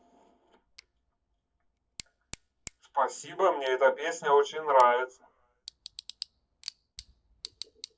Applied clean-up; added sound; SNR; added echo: none; Tick / Bicycle; 19 dB; reverberation time 0.3 s.